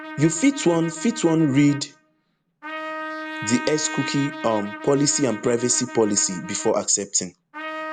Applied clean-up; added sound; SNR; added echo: none; Trumpet; 11 dB; none.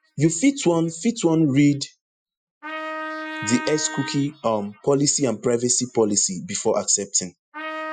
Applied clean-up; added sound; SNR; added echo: classical method Wiener filter.